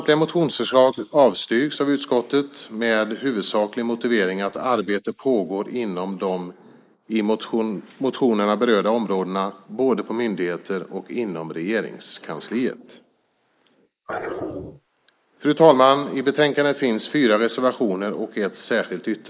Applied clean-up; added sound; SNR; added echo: neural mask model Resemble Enhance denoiser.